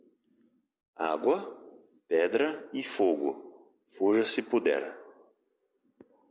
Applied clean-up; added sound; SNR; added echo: none; none; none; none.